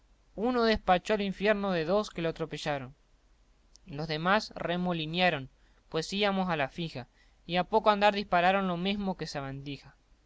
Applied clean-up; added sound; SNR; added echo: none; none; none; none.